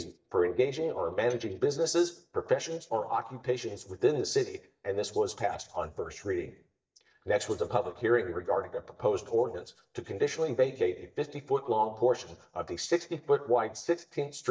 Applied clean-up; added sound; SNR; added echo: neural mask model DeepFilterNet 3.